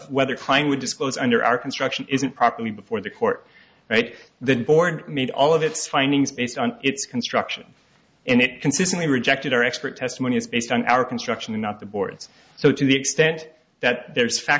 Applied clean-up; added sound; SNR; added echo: none; none; none; none.